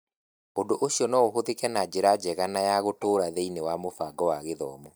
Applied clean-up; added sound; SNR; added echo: neural mask model DeepFilterNet 3.